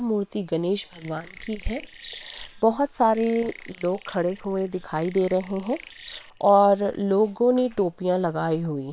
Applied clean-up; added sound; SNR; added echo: neural separator model SepFormer WHAM!.